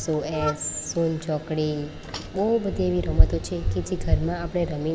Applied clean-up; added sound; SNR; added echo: none; Bicycle; 0 dB; none.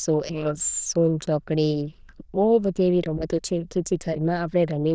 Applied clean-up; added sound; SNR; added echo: neural diffusion model UNIVERSE++.